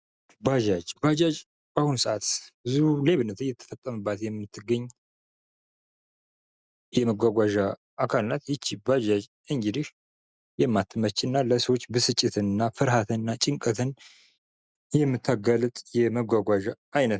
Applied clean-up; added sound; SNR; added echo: none; none; none; none.